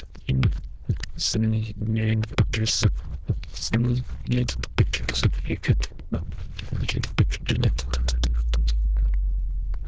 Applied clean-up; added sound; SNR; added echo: neural diffusion model UNIVERSE++.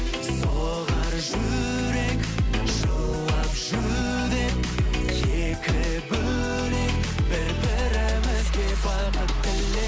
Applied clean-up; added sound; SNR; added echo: none; none; none; none.